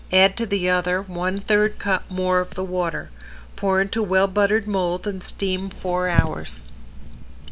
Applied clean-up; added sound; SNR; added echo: none; none; none; none.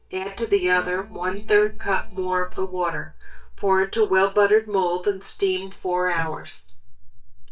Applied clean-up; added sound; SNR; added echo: neural mask model DeepFilterNet 3.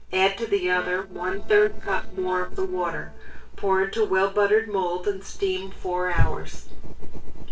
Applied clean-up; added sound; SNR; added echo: neural separator model SepFormer DNS4.